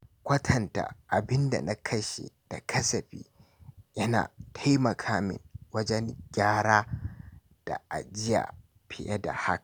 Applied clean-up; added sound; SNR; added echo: none; none; none; none.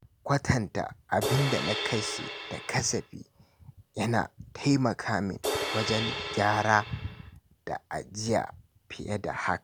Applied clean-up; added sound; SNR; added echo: none; Crash cymbal; 4 dB; none.